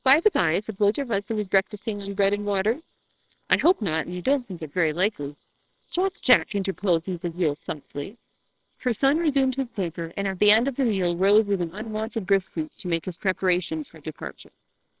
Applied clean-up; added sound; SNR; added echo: neural separator model SepFormer WHAMR!.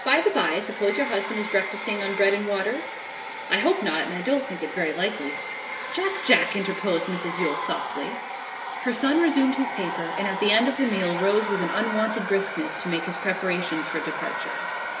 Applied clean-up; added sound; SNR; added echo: none; Domestic sounds, home sounds; 6 dB; reverberation time 0.8 s.